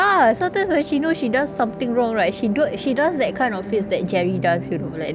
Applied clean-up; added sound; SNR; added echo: none; Wind instrument, woodwind instrument; 16 dB; none.